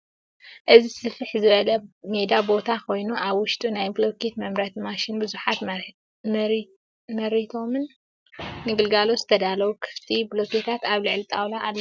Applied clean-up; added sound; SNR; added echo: none; none; none; none.